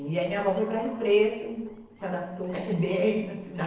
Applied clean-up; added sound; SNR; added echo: neural separator model SepFormer DNS4.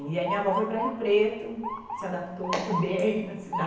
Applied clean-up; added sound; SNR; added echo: none; Motor vehicle (road) / Siren; 7 dB; reverberation time 0.9 s.